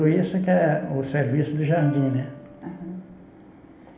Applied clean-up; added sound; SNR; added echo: none; Plucked string instrument; 12 dB; reverberation time 1.0 s.